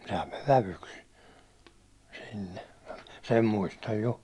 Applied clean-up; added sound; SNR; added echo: none; none; none; none.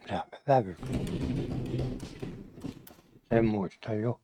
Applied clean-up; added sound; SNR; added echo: neural mask model RNNoise.